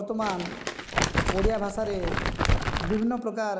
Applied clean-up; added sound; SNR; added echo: none; Crumpling, crinkling; -2 dB; none.